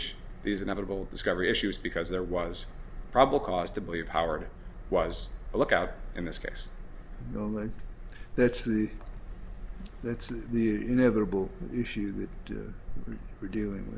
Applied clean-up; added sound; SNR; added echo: none; none; none; none.